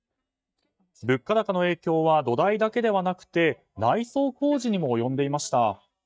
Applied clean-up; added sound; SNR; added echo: neural mask model DeepFilterNet 3.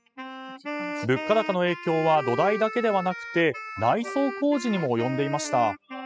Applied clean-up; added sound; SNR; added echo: classical method spectral subtraction.